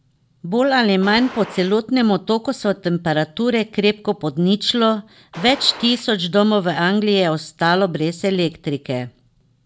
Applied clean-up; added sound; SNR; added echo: none; Gunshot, gunfire; 17 dB; none.